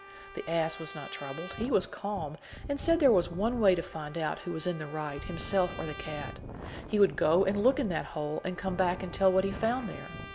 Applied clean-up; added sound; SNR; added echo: none; Trumpet + Wind; 13 dB; none.